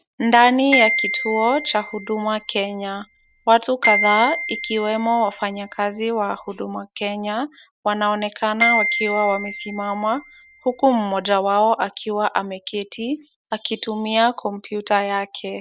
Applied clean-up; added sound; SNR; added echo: none; Glockenspiel; 5 dB; none.